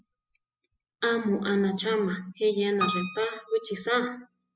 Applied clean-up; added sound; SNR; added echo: classical method spectral subtraction.